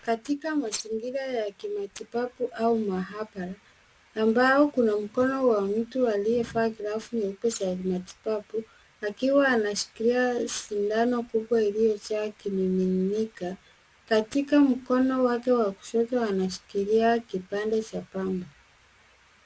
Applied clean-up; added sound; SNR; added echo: none; none; none; none.